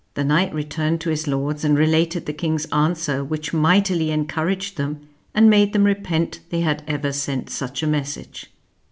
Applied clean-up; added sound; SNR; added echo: none; none; none; none.